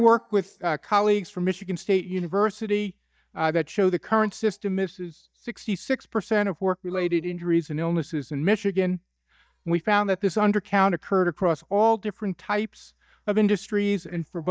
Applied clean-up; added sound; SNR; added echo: neural mask model DeepFilterNet 3.